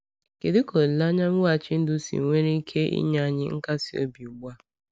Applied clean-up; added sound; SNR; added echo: none; none; none; none.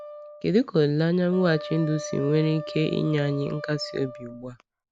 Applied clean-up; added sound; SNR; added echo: none; Wind instrument, woodwind instrument; 14 dB; none.